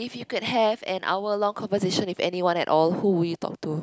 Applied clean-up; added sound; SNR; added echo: none; none; none; none.